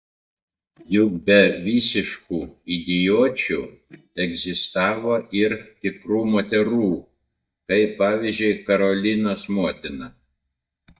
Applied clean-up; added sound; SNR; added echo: neural mask model DeepFilterNet 3.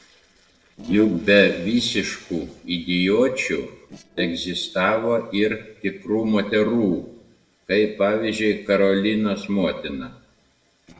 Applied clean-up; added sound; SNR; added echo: neural separator model SepFormer DNS4.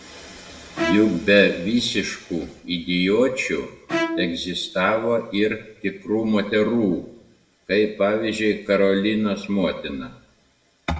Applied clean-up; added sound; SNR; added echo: none; Bowed string instrument; 7 dB; reverberation time 0.7 s.